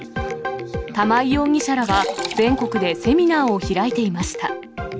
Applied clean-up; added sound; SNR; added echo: none; Liquid; 17 dB; none.